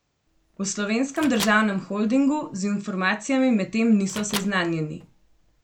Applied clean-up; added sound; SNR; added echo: none; Microwave oven; 16 dB; none.